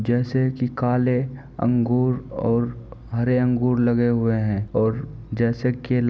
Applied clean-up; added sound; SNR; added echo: none; none; none; none.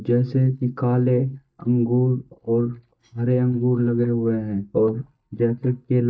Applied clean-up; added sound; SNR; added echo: neural mask model DeepFilterNet 3.